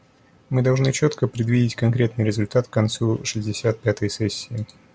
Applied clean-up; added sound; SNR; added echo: none; none; none; none.